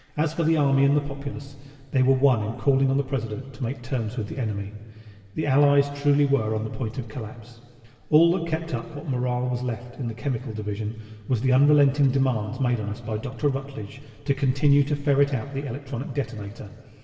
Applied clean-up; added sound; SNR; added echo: none; none; none; reverberation time 2.3 s.